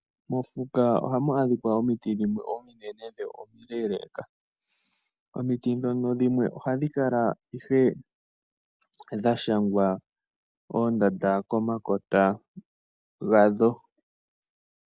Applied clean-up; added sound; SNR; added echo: none; none; none; none.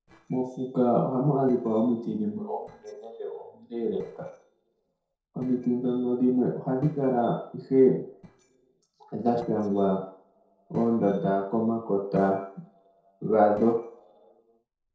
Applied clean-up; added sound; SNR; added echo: neural separator model SepFormer DNS4.